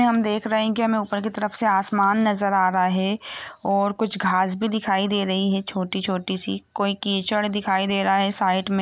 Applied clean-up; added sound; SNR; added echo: none; none; none; none.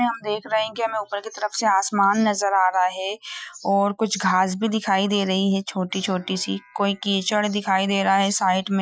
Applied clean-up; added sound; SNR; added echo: classical method Wiener filter.